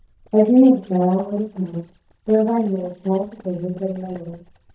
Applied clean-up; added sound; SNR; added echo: neural mask model DeepFilterNet 3.